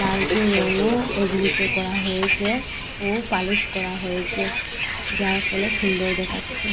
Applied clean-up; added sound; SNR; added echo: none; Bus; 0 dB; none.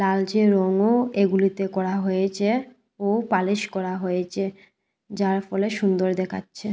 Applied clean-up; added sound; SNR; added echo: none; none; none; none.